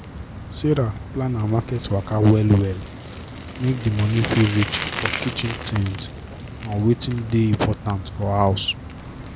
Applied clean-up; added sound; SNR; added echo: none; Bicycle; 10 dB; none.